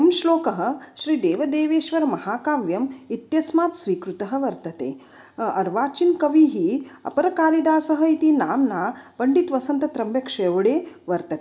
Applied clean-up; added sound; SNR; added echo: none; none; none; none.